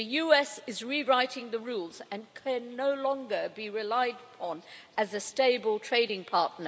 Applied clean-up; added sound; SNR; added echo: none; none; none; none.